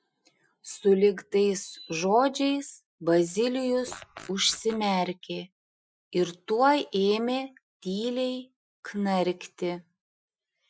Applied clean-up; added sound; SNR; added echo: classical method Wiener filter.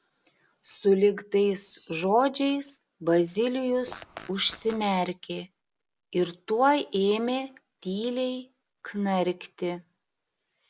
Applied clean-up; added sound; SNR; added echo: none; Fart; 18 dB; none.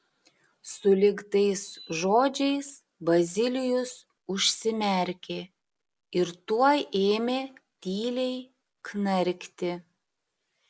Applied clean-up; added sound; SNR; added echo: none; none; none; none.